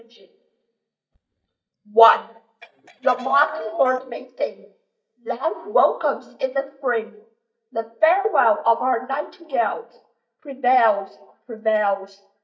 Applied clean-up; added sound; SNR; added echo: neural mask model DeepFilterNet 3.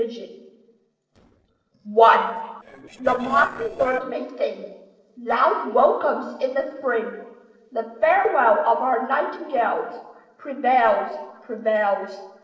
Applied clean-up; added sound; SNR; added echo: neural separator model SepFormer DNS4.